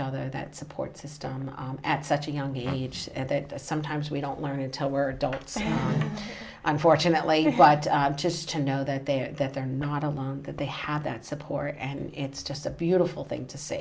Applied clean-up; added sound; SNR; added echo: none; Fart; 14 dB; none.